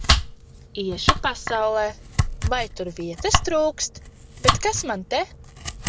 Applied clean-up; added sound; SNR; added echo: none; Domestic sounds, home sounds; -2 dB; none.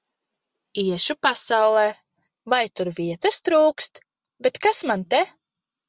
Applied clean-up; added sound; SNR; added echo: none; none; none; none.